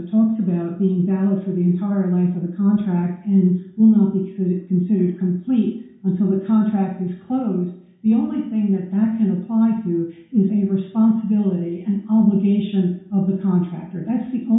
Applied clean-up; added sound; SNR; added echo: none; none; none; reverberation time 0.6 s.